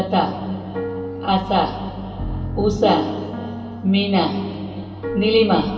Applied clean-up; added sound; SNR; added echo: none; Piano; 9 dB; reverberation time 2.4 s.